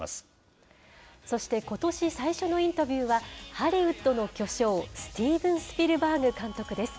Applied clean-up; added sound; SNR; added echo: none; none; none; none.